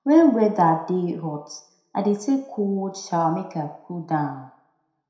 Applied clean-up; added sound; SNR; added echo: none; none; none; reverberation time 0.5 s.